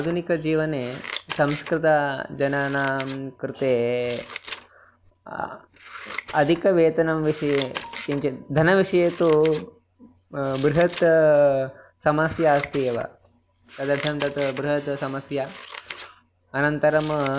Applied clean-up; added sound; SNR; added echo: none; Scissors; 16 dB; none.